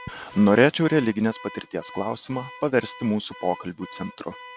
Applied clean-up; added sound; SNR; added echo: none; Alarm / Car; 19 dB; none.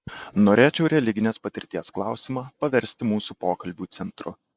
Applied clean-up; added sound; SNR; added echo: neural mask model Resemble Enhance denoiser.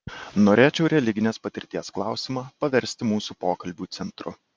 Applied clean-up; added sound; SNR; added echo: none; none; none; none.